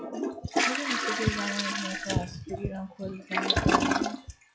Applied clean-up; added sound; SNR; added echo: classical method log-MMSE.